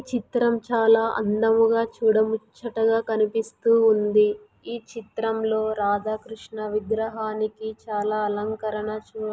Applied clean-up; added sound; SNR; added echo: none; none; none; none.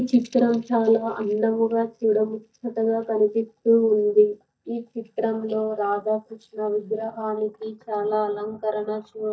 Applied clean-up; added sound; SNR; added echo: neural mask model DeepFilterNet 3.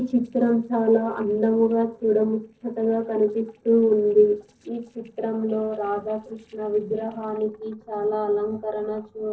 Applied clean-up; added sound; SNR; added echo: neural separator model SepFormer DNS4.